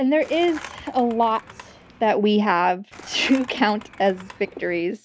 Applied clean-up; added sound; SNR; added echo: none; Skateboard; 19 dB; none.